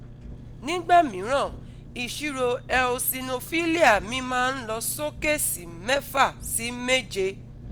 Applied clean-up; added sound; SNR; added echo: none; Engine; 15 dB; none.